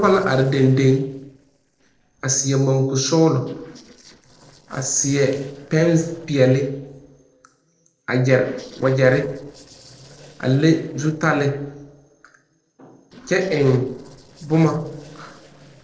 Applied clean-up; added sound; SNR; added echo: neural separator model SepFormer DNS4.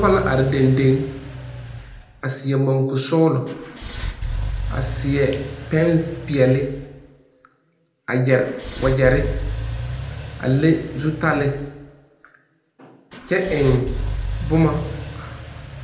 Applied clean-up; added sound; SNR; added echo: none; Engine / Car; 8 dB; reverberation time 0.8 s.